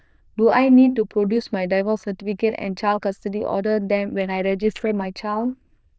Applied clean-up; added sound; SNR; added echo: neural diffusion model UNIVERSE++.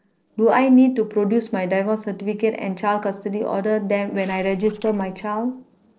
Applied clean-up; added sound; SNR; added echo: neural separator model SepFormer DNS4.